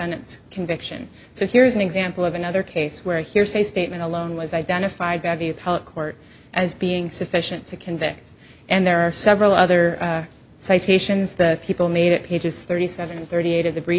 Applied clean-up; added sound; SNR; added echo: none; none; none; none.